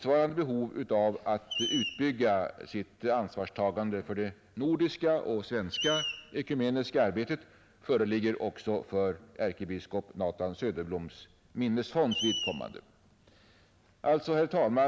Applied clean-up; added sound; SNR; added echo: none; Screech; 11 dB; none.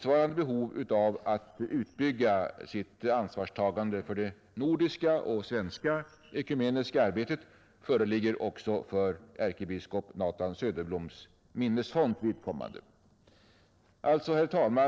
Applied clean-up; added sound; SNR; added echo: neural separator model SepFormer DNS4.